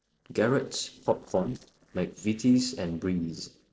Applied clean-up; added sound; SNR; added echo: neural separator model SepFormer DNS4.